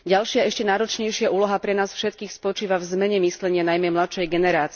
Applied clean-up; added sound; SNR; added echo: none; none; none; none.